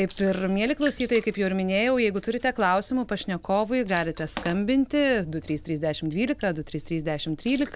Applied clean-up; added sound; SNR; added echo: none; Water / Splash, splatter; 18 dB; none.